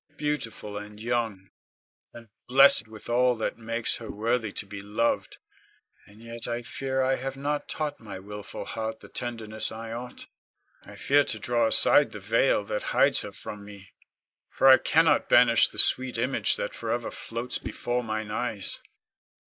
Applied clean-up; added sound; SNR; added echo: neural mask model Resemble Enhance denoiser.